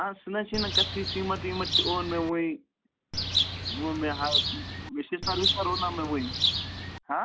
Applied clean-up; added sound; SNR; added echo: none; Bird; -2 dB; none.